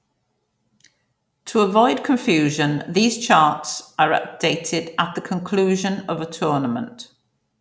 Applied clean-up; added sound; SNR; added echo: none; none; none; none.